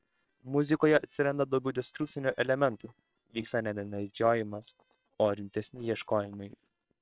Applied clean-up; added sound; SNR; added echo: neural separator model SepFormer WHAM!.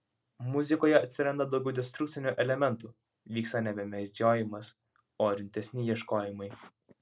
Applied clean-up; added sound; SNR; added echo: none; none; none; none.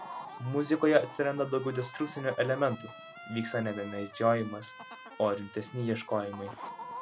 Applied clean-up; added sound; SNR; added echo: none; Chicken, rooster + Trumpet; 14 dB; none.